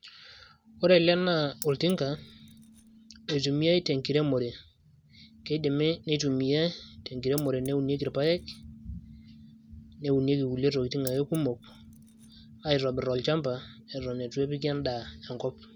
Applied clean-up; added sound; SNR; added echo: none; Keys jangling; 19 dB; none.